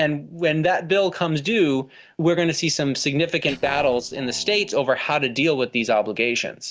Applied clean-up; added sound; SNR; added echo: neural separator model SepFormer DNS4.